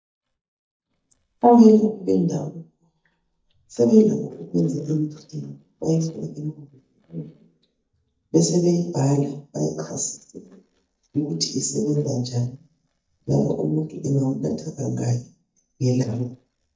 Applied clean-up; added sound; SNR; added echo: neural mask model DeepFilterNet 3.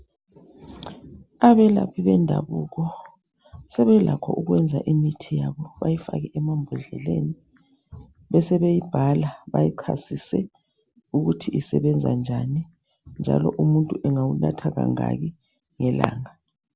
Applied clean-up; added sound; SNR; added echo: none; none; none; none.